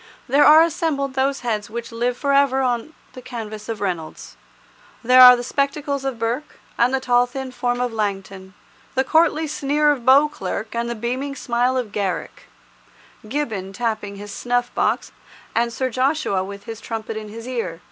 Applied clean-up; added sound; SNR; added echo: none; none; none; none.